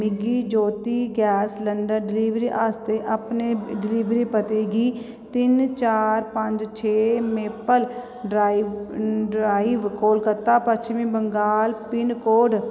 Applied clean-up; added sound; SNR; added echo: none; none; none; none.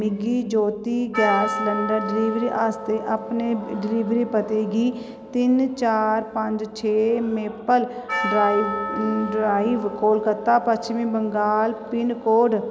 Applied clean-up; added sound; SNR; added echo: none; Percussion; 10 dB; none.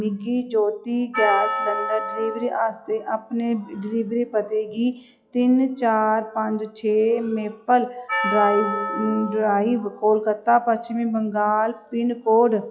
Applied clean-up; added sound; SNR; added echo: classical method log-MMSE.